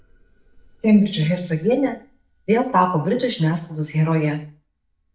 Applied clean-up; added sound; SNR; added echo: neural mask model DeepFilterNet 3.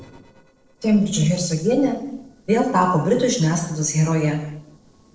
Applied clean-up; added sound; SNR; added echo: neural separator model SepFormer DNS4.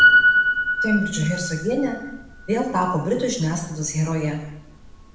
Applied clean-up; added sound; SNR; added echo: none; Piano; -2 dB; reverberation time 0.7 s.